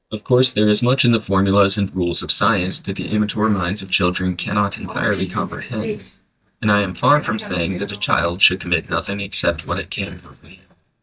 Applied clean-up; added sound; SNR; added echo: neural mask model DeepFilterNet 3.